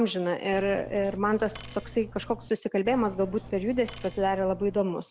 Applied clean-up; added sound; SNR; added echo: none; Cutlery, silverware; 14 dB; none.